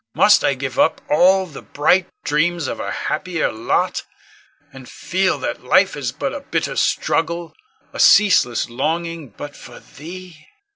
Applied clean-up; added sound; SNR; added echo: none; none; none; none.